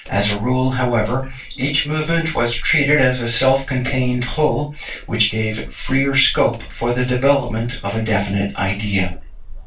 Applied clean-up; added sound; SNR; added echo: none; Hammer; 12 dB; reverberation time 0.2 s.